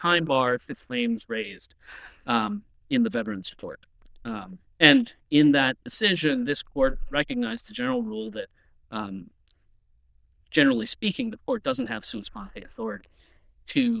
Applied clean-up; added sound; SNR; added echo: neural diffusion model UNIVERSE++.